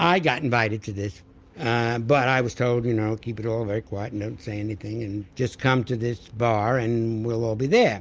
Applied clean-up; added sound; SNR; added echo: none; none; none; none.